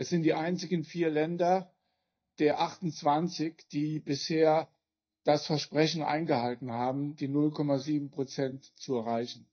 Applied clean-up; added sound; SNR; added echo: neural mask model DeepFilterNet 3.